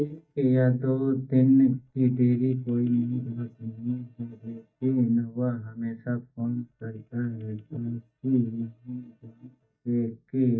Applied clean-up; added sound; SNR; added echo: neural mask model DeepFilterNet 3.